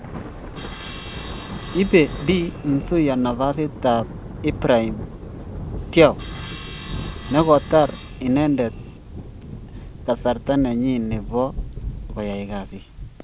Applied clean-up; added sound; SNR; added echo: none; Sawing + Thunder; 10 dB; none.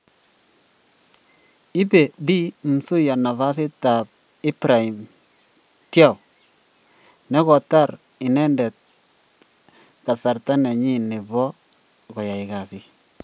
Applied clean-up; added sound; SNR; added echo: none; none; none; none.